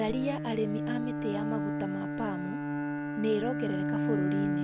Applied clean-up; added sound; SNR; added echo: none; Bowed string instrument; -2 dB; none.